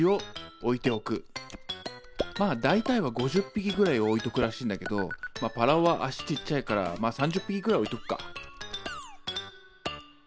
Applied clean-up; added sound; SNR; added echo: none; Computer keyboard; 19 dB; none.